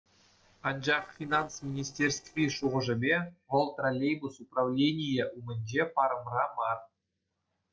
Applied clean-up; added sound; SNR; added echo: neural separator model SepFormer DNS4.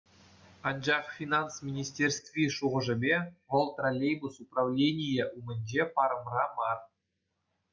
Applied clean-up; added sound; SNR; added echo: none; none; none; none.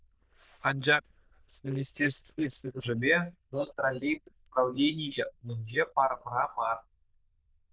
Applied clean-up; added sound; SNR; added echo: neural diffusion model UNIVERSE++.